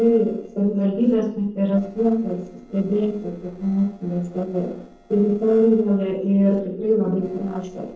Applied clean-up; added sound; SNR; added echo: neural separator model SepFormer DNS4.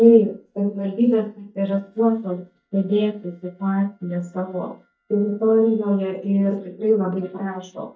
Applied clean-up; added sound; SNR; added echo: neural mask model DeepFilterNet 3.